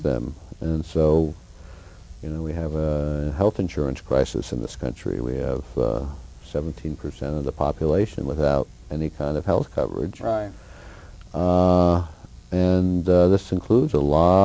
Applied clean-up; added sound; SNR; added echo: none; none; none; none.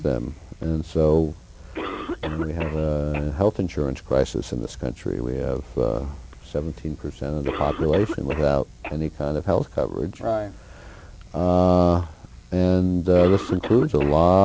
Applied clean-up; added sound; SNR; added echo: none; Cough; 15 dB; none.